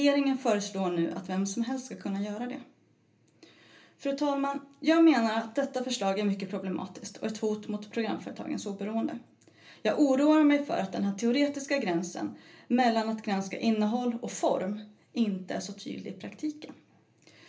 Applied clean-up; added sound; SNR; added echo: none; none; none; reverberation time 0.3 s.